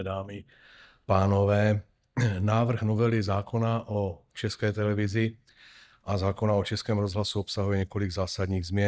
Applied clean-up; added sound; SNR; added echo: neural mask model DeepFilterNet 3.